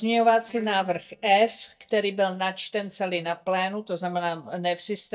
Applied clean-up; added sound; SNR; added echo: neural mask model DeepFilterNet 3.